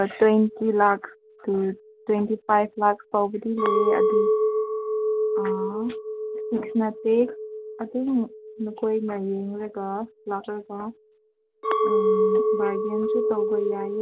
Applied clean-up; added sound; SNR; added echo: none; Chink, clink; 1 dB; none.